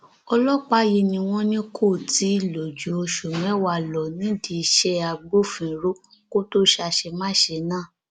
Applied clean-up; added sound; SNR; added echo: none; none; none; none.